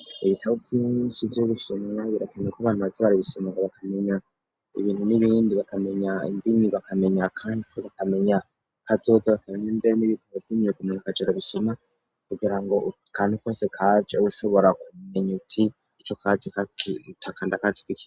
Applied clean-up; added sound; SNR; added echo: none; none; none; none.